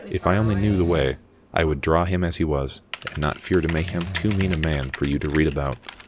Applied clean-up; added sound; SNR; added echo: none; Typing + Breathing; 12 dB; none.